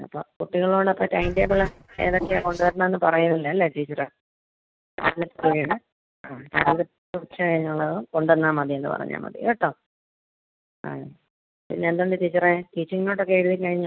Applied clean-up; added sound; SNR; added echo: neural mask model RNNoise.